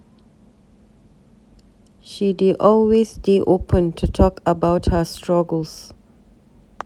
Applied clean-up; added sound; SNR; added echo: none; none; none; none.